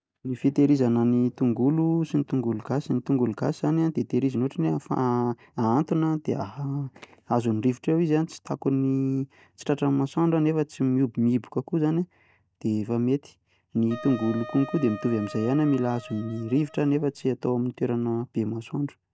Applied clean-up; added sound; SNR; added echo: none; Wind instrument, woodwind instrument; 16 dB; none.